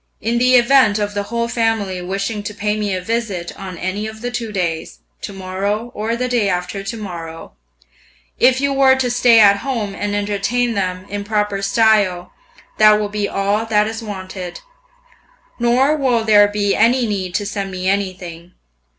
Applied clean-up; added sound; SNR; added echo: none; none; none; none.